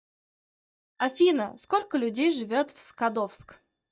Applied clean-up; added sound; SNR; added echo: neural mask model DeepFilterNet 3.